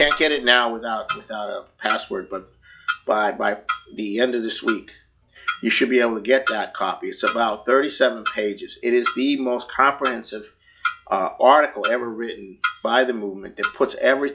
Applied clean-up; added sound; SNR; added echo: classical method log-MMSE.